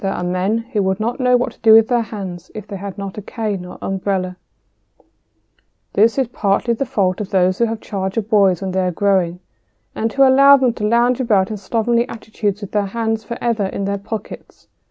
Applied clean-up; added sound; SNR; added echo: none; none; none; none.